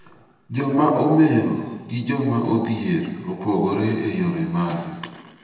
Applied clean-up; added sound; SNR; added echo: none; none; none; reverberation time 1.2 s.